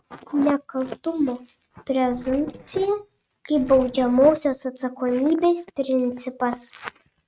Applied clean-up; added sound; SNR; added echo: neural mask model RNNoise.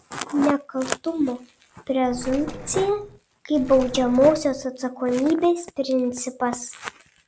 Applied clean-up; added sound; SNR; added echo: none; Mechanisms; 11 dB; none.